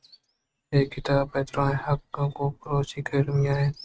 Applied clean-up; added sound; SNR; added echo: neural mask model RNNoise.